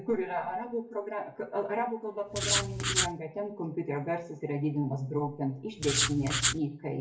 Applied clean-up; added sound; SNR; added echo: none; Writing; -3 dB; reverberation time 0.4 s.